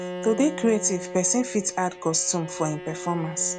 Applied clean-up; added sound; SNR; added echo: none; Bowed string instrument; 10 dB; none.